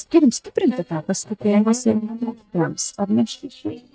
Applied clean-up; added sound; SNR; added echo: neural mask model DeepFilterNet 3.